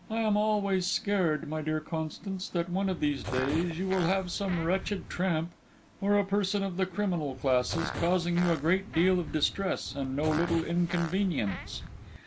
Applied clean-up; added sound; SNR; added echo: none; Fart; 10 dB; none.